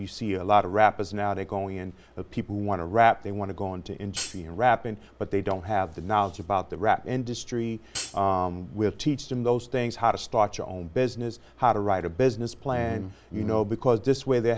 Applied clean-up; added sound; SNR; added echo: none; Hi-hat; 10 dB; none.